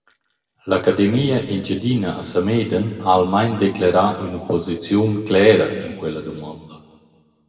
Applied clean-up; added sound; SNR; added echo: none; none; none; reverberation time 1.5 s.